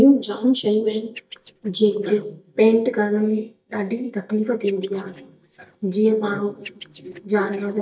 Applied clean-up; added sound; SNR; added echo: neural mask model DeepFilterNet 3.